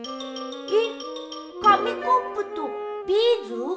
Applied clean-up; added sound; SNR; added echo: none; Wind instrument, woodwind instrument; 11 dB; reverberation time 0.6 s.